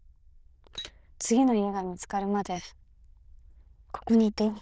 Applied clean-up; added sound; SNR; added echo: neural diffusion model UNIVERSE++.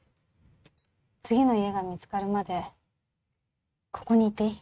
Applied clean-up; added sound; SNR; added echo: neural mask model RNNoise.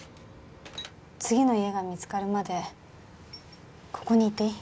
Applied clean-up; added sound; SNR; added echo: none; none; none; none.